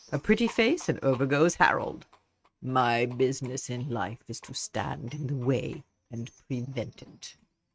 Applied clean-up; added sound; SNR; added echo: neural mask model RNNoise.